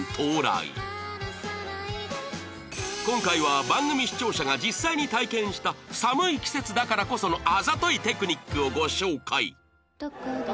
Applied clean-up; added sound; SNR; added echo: none; none; none; none.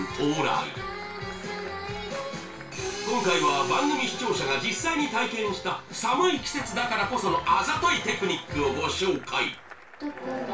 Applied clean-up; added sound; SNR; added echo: none; Applause / Crowd / Cheering; 20 dB; reverberation time 0.3 s.